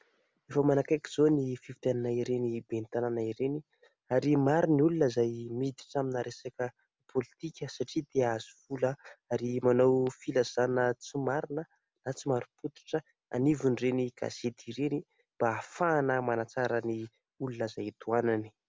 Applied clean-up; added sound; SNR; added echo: none; none; none; none.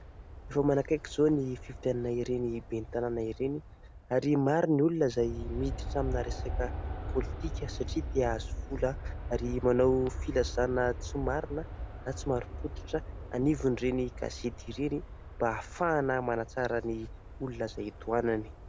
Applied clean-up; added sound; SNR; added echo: none; Aircraft; 8 dB; none.